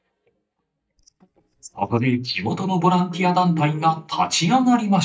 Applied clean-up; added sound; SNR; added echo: neural mask model DeepFilterNet 3.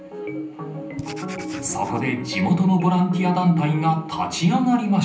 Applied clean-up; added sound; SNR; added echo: none; Writing; 16 dB; reverberation time 0.6 s.